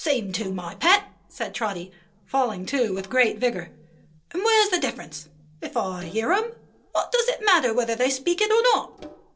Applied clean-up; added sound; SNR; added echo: neural separator model SepFormer DNS4.